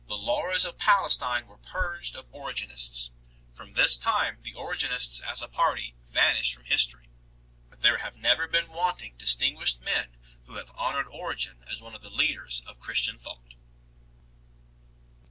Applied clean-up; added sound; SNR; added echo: none; none; none; none.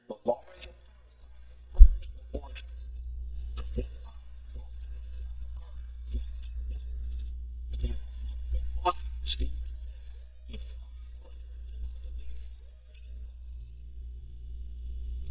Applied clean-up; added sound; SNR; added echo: neural mask model DeepFilterNet 3.